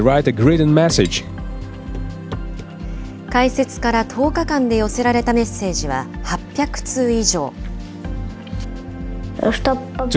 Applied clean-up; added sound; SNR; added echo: none; Walk, footsteps / Run / Wood + Cutlery, silverware / Dishes, pots, and pans; 17 dB; none.